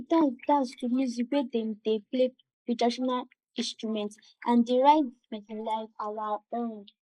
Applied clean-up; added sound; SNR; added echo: neural mask model Resemble Enhance denoiser.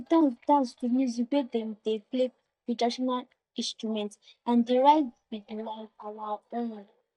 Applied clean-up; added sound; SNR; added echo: neural mask model DeepFilterNet 3.